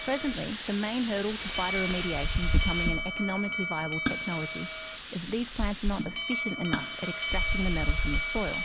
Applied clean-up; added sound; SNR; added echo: none; Hiss + Alarm; -2 dB; none.